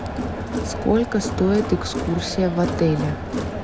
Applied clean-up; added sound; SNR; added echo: none; Crowd; 4 dB; none.